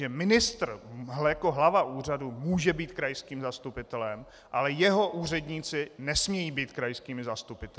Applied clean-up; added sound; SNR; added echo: none; none; none; none.